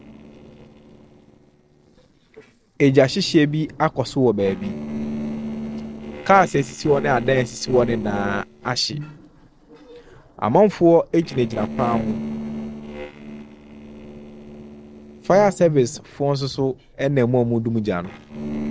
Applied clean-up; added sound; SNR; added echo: neural separator model SepFormer DNS4.